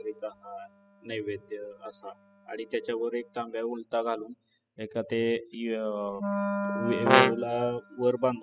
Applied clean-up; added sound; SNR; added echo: classical method spectral subtraction.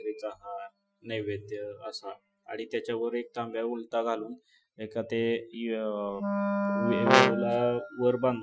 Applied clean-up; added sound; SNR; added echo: classical method Wiener filter.